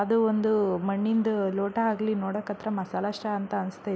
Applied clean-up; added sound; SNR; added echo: none; none; none; none.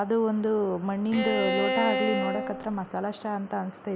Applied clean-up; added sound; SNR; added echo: none; Bowed string instrument; 1 dB; none.